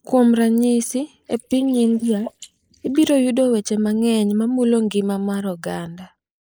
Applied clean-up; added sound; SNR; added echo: neural mask model Resemble Enhance denoiser.